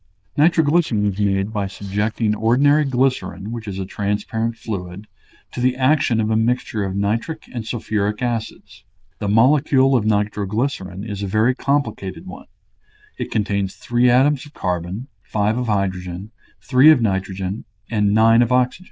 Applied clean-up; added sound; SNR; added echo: neural diffusion model UNIVERSE++.